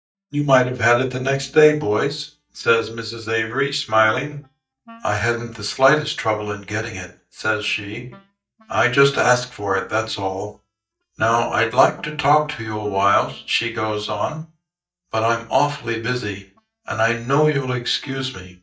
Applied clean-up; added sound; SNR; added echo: neural mask model DeepFilterNet 3.